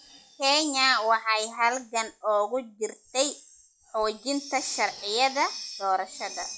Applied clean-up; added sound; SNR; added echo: classical method log-MMSE.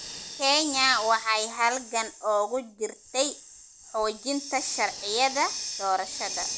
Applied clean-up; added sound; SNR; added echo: none; Hiss; 10 dB; none.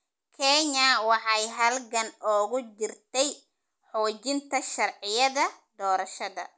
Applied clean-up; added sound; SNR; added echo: none; none; none; none.